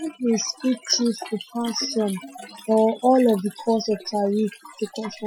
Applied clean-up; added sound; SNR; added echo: classical method Wiener filter.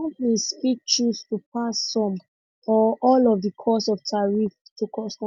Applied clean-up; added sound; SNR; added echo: none; none; none; none.